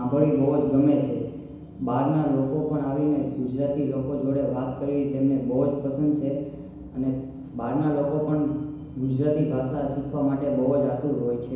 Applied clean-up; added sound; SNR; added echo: none; none; none; reverberation time 1.0 s.